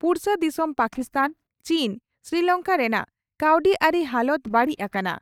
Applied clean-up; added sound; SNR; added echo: neural mask model DeepFilterNet 3.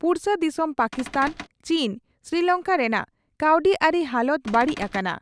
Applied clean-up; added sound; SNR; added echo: none; Cupboard open or close / Door; 14 dB; none.